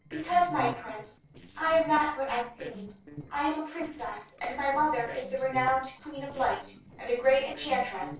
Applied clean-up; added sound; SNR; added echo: neural separator model SepFormer DNS4.